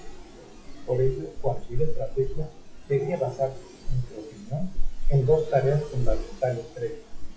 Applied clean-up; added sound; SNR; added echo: classical method WPE with log-MMSE.